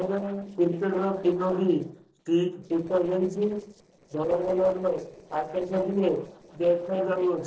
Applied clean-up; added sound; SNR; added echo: neural separator model SepFormer DNS4.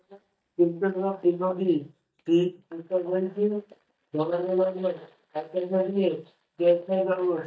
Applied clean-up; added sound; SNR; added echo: neural mask model DeepFilterNet 3.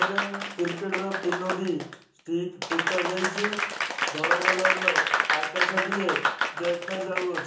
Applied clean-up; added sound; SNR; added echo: none; Applause; -3 dB; reverberation time 0.6 s.